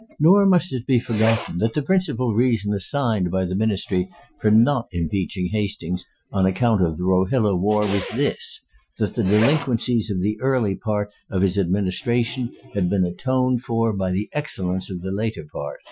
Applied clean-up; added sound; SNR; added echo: classical method Wiener filter.